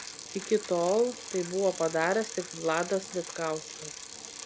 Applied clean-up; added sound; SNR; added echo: none; Bicycle; 11 dB; none.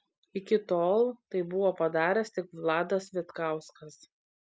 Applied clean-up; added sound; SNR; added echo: none; none; none; none.